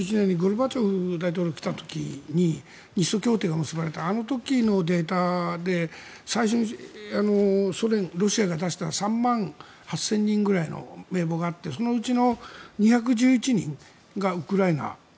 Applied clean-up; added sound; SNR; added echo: none; none; none; none.